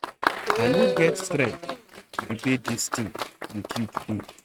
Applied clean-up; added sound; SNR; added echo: neural mask model RNNoise.